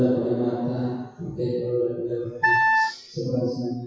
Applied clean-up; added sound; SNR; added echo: classical method WPE with log-MMSE.